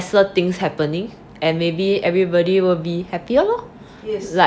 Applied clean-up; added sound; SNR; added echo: none; none; none; none.